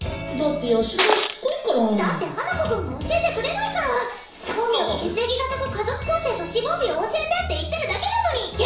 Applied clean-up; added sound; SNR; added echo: none; Shatter; 0 dB; reverberation time 0.6 s.